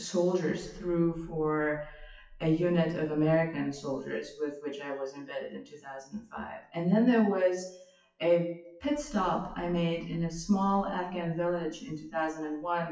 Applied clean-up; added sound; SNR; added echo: classical method WPE with log-MMSE.